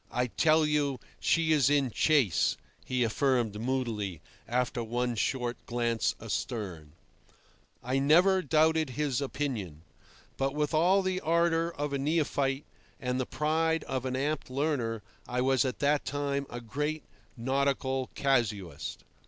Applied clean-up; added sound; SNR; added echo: none; none; none; none.